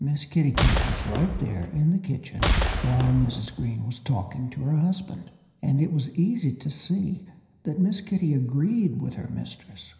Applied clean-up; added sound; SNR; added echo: none; Boom; 0 dB; reverberation time 0.9 s.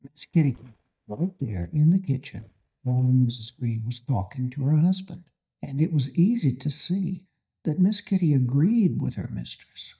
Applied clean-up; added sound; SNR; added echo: neural mask model DeepFilterNet 3.